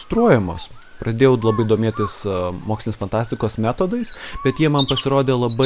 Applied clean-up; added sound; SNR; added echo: none; Bird; 12 dB; none.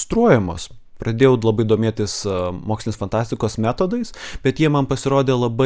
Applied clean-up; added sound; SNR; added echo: none; none; none; none.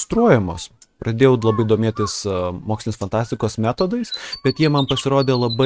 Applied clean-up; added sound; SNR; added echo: neural mask model RNNoise.